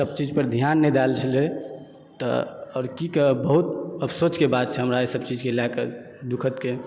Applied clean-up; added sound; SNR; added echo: none; none; none; none.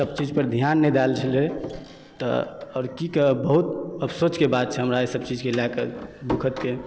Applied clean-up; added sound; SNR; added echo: none; Door; 16 dB; none.